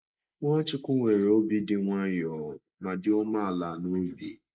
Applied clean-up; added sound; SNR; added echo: neural mask model Resemble Enhance denoiser.